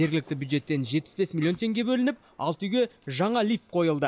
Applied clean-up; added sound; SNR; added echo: none; Tambourine; 11 dB; none.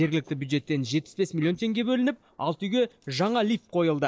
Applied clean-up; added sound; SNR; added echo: neural separator model SepFormer DNS4.